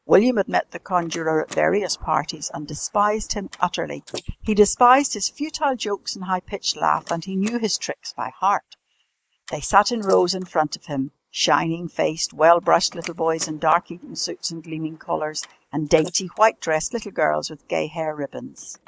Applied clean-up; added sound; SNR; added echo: neural mask model Resemble Enhance denoiser.